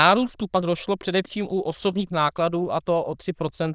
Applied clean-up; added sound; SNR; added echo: neural diffusion model UNIVERSE++.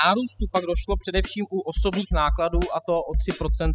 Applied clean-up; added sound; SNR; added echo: classical method spectral subtraction.